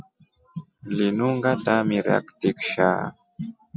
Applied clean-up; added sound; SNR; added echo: none; none; none; none.